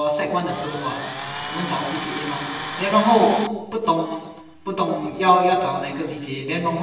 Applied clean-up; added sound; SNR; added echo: none; Tools; 7 dB; reverberation time 1.4 s.